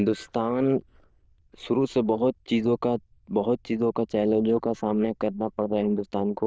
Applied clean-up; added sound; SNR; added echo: neural diffusion model UNIVERSE++.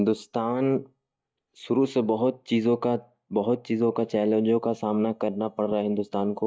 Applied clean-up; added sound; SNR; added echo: neural mask model DeepFilterNet 3.